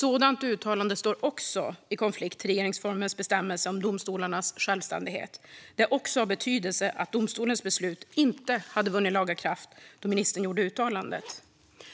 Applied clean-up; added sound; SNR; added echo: none; none; none; none.